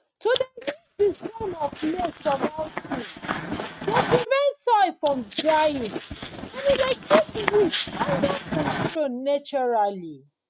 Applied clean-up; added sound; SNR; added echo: neural mask model RNNoise.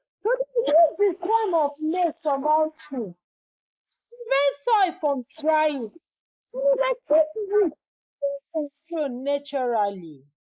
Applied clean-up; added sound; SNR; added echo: neural mask model Resemble Enhance denoiser.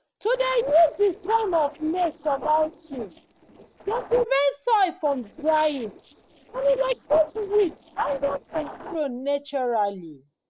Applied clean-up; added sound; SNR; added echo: neural separator model SepFormer DNS4.